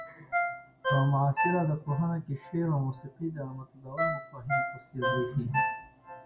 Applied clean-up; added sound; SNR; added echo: none; Ringtone; 2 dB; none.